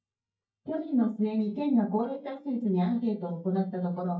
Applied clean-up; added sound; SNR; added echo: neural mask model DeepFilterNet 3.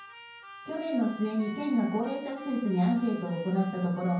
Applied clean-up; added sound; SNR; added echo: none; Keyboard (musical); 17 dB; reverberation time 0.9 s.